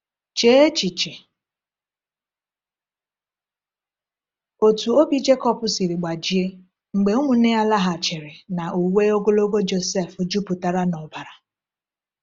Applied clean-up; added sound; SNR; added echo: none; none; none; none.